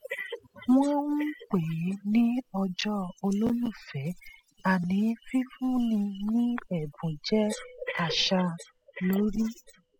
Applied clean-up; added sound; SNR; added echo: classical method spectral subtraction.